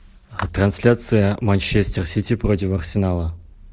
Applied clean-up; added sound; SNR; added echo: neural separator model SepFormer DNS4.